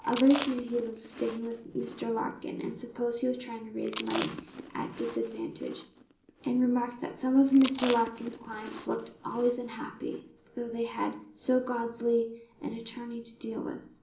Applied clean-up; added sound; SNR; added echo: none; Chewing, mastication; 10 dB; reverberation time 0.6 s.